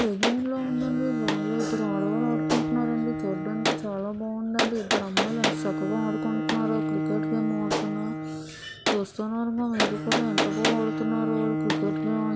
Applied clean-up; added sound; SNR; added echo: none; Bowed string instrument + Gunshot, gunfire; -1 dB; none.